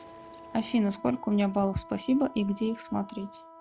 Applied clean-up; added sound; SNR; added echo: none; Wind instrument, woodwind instrument; 19 dB; none.